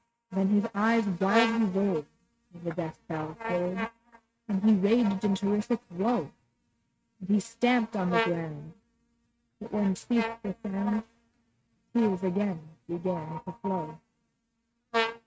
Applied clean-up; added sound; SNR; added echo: neural mask model RNNoise.